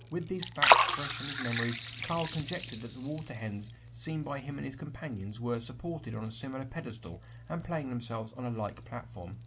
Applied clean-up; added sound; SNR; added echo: none; Liquid; -2 dB; none.